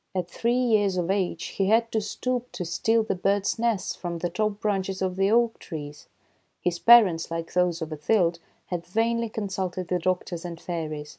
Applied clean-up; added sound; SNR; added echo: none; none; none; none.